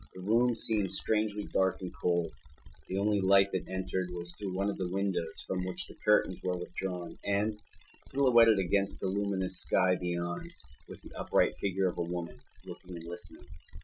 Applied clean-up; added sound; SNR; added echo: classical method Wiener filter.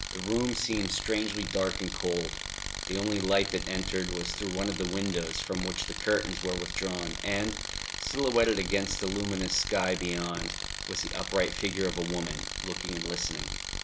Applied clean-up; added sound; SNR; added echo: none; Tools; 4 dB; none.